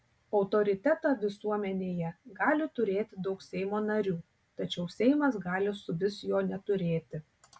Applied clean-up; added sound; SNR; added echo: none; none; none; none.